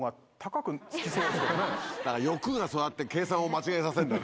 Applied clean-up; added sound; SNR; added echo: none; none; none; none.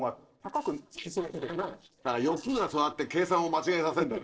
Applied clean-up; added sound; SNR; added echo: neural separator model SepFormer DNS4.